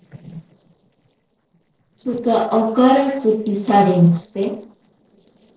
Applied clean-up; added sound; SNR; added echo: neural separator model SepFormer DNS4.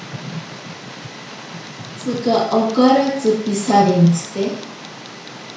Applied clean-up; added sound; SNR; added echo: none; Tick; 14 dB; reverberation time 0.6 s.